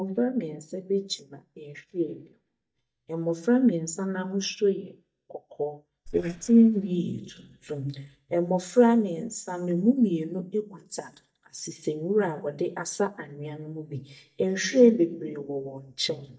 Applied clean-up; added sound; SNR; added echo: neural mask model DeepFilterNet 3.